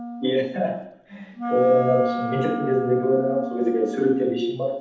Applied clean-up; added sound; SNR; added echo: none; Wind instrument, woodwind instrument; 7 dB; reverberation time 0.8 s.